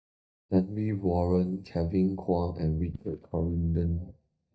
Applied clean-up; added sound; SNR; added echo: neural mask model DeepFilterNet 3.